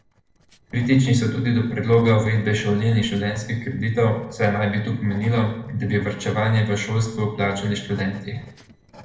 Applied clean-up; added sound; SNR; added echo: neural separator model SepFormer DNS4.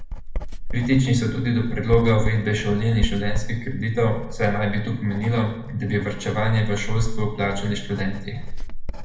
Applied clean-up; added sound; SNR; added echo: none; Writing; 4 dB; reverberation time 0.7 s.